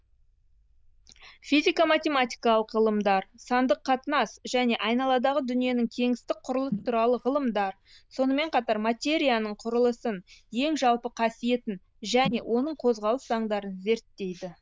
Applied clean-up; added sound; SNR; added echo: neural diffusion model UNIVERSE++.